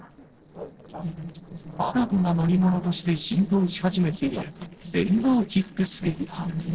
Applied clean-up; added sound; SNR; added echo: neural separator model SepFormer DNS4.